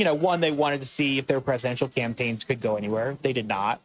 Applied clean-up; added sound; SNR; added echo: neural mask model RNNoise.